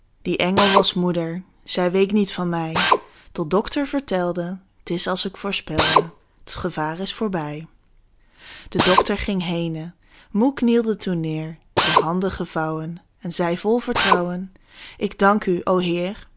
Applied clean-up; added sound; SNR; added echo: none; Drill; 2 dB; none.